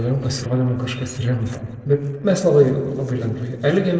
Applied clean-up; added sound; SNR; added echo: neural separator model SepFormer DNS4.